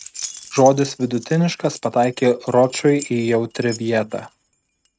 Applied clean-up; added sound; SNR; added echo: neural mask model RNNoise.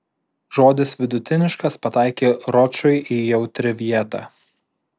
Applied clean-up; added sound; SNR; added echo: none; none; none; none.